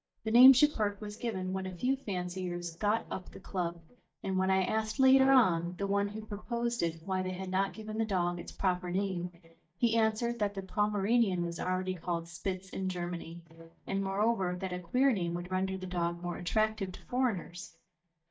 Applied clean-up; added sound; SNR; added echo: neural mask model DeepFilterNet 3.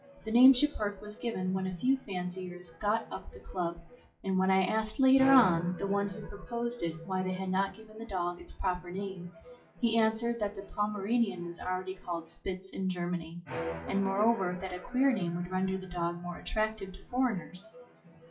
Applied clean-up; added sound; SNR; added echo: classical method WPE with log-MMSE.